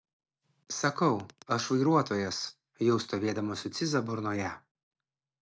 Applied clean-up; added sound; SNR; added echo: none; none; none; none.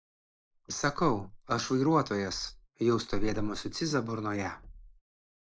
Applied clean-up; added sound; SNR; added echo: neural mask model Resemble Enhance denoiser.